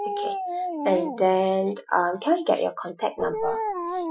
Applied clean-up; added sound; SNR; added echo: classical method Wiener filter.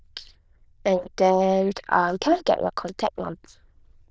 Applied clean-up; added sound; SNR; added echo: neural diffusion model UNIVERSE++.